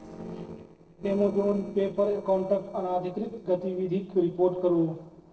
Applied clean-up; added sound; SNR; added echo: neural separator model SepFormer DNS4.